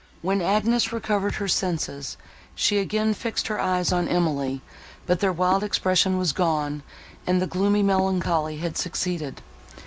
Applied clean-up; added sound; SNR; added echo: none; Thump, thud; 16 dB; none.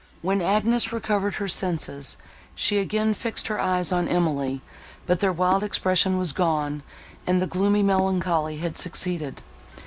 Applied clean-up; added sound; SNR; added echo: none; none; none; none.